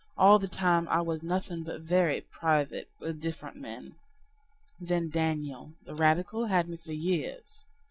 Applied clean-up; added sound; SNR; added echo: none; none; none; none.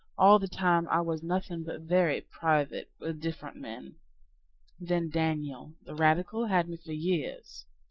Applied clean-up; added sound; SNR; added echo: neural mask model Resemble Enhance denoiser.